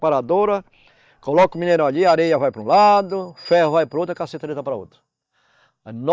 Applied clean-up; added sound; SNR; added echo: neural mask model DeepFilterNet 3.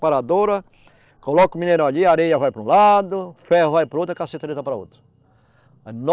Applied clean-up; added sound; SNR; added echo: neural separator model SepFormer DNS4.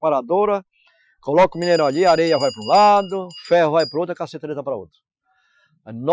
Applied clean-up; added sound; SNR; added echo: classical method Wiener filter.